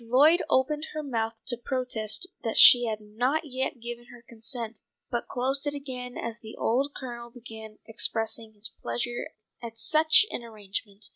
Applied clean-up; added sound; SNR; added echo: neural mask model Resemble Enhance denoiser.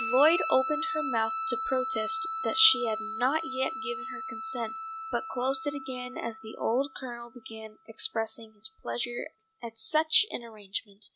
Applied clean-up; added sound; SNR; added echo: none; Guitar; 3 dB; none.